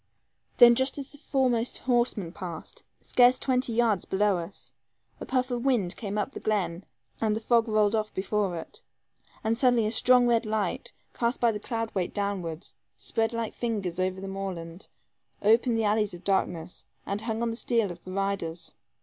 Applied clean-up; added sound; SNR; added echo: none; none; none; none.